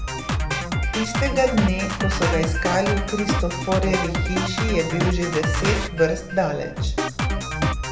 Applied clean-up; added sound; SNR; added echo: none; Drum kit; -1 dB; reverberation time 0.7 s.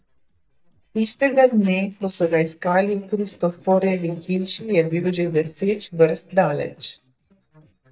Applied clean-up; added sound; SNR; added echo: neural mask model DeepFilterNet 3.